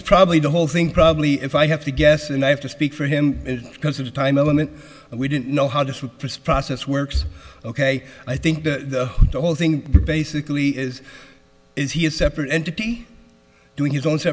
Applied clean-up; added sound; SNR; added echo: none; none; none; none.